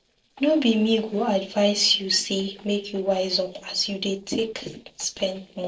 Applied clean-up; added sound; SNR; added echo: neural separator model SepFormer DNS4.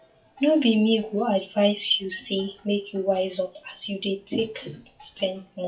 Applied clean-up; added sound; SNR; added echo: classical method WPE with log-MMSE.